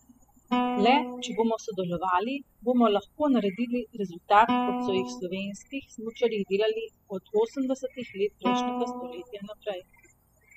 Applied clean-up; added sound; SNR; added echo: classical method spectral subtraction.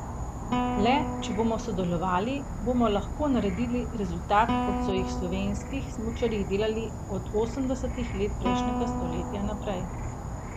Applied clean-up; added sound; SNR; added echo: none; Guitar + Insect / Frog; 2 dB; none.